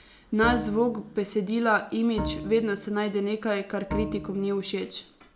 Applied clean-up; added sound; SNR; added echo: none; Bowed string instrument; 10 dB; none.